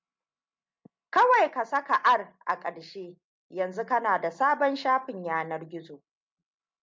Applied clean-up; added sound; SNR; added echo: none; none; none; none.